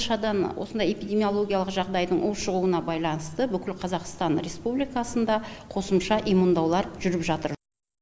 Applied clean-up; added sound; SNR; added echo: none; none; none; none.